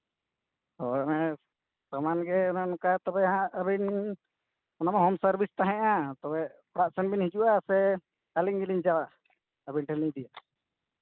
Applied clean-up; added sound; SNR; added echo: none; none; none; none.